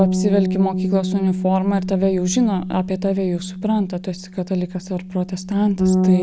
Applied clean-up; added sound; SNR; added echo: none; Bass guitar; 2 dB; none.